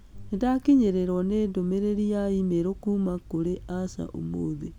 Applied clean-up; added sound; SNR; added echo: none; none; none; none.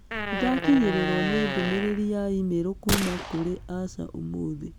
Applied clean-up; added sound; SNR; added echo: none; Gunshot, gunfire + Fart; 5 dB; none.